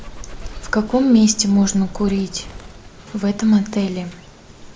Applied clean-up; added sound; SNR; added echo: none; Bird; 16 dB; none.